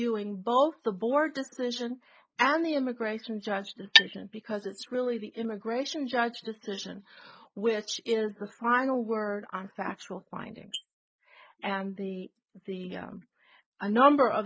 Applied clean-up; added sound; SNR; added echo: neural mask model Resemble Enhance denoiser.